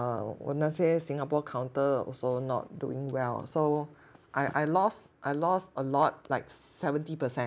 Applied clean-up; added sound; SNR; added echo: none; none; none; none.